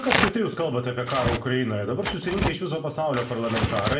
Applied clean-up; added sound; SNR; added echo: none; Tearing; 3 dB; reverberation time 0.5 s.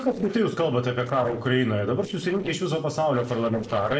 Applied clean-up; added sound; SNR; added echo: neural separator model SepFormer DNS4.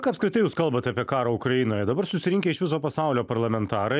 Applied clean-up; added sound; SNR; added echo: none; none; none; none.